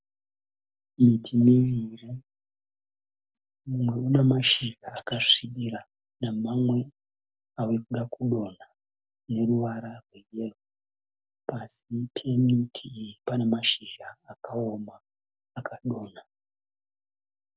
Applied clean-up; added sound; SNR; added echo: none; none; none; none.